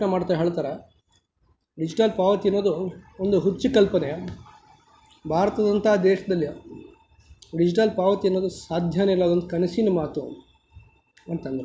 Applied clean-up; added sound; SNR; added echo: none; none; none; none.